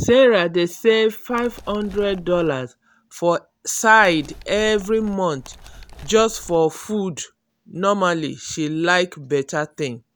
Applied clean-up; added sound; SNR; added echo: none; Animal; 19 dB; none.